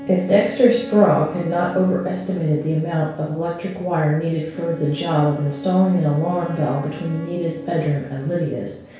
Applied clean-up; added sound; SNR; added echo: none; Wind instrument, woodwind instrument; 16 dB; reverberation time 0.6 s.